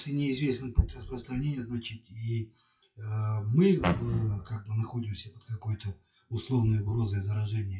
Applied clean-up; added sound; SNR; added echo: classical method WPE with log-MMSE.